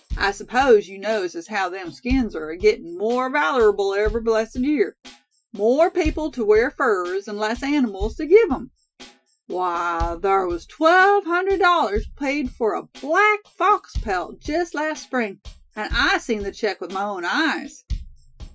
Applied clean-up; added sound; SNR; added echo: classical method Wiener filter.